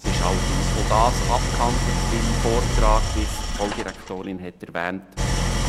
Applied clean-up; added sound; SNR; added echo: none; Idling; -4 dB; none.